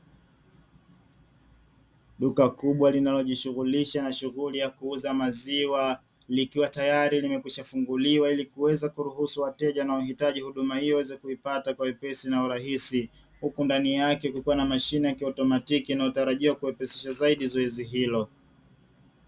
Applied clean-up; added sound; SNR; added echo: none; none; none; none.